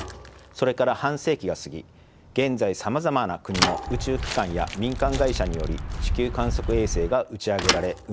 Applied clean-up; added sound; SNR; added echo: none; Walk, footsteps + Thump, thud / Bicycle; 4 dB; none.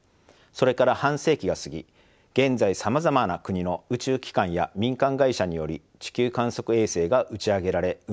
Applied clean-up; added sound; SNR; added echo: none; none; none; none.